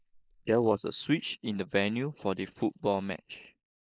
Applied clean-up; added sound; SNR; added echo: neural mask model Resemble Enhance denoiser.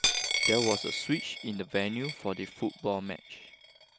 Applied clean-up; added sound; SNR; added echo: none; Coin (dropping); 1 dB; none.